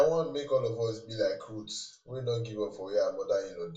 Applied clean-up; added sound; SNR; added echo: none; none; none; reverberation time 0.2 s.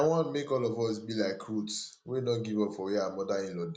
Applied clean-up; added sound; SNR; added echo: none; none; none; none.